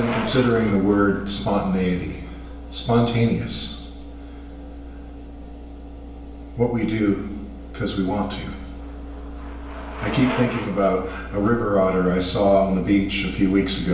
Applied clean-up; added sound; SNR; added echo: none; Bicycle; 16 dB; reverberation time 0.8 s.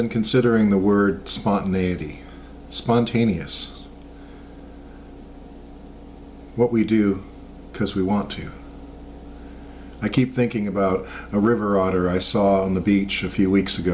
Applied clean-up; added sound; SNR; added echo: none; none; none; none.